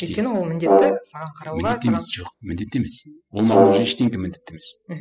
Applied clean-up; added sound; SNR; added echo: classical method spectral subtraction.